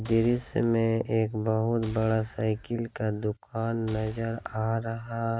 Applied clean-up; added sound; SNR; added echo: none; Boom; 20 dB; none.